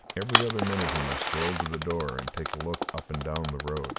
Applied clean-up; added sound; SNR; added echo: none; Fire + Mechanisms; 0 dB; none.